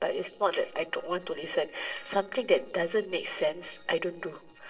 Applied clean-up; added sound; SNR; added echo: neural separator model SepFormer DNS4.